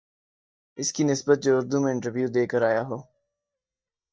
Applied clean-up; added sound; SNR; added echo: neural mask model DeepFilterNet 3.